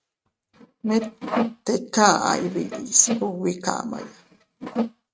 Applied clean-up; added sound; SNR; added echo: neural mask model RNNoise.